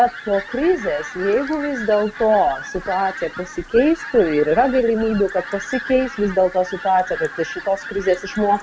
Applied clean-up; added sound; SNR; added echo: none; Fowl; 13 dB; none.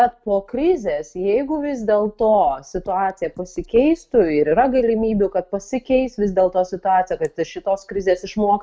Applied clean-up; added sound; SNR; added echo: none; none; none; none.